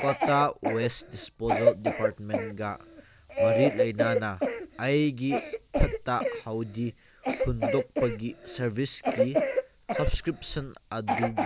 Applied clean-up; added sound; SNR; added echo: none; Cough; 0 dB; none.